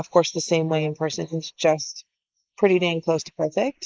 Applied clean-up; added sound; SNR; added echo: neural mask model Resemble Enhance denoiser.